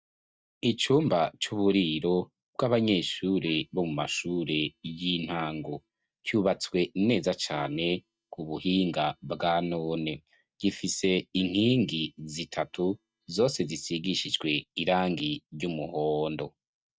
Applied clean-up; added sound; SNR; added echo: neural mask model DeepFilterNet 3.